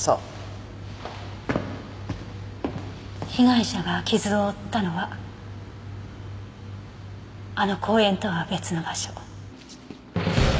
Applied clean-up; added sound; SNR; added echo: none; none; none; none.